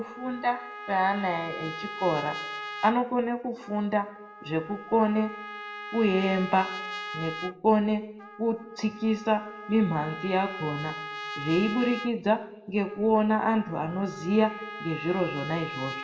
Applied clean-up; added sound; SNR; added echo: none; Trumpet; 12 dB; reverberation time 0.7 s.